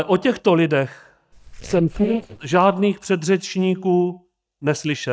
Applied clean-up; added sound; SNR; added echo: neural mask model DeepFilterNet 3.